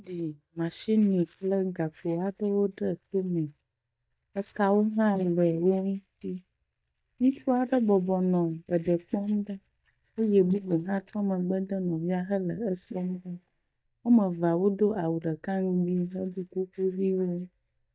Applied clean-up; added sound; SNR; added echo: neural mask model DeepFilterNet 3.